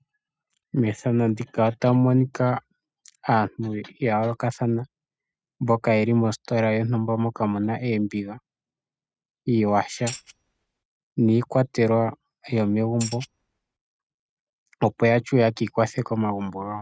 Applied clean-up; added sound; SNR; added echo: neural mask model RNNoise.